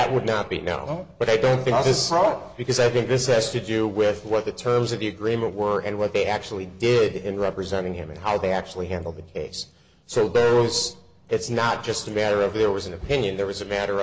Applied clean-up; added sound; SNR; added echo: none; none; none; none.